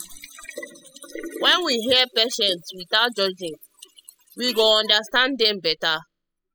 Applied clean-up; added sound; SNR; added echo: classical method spectral subtraction.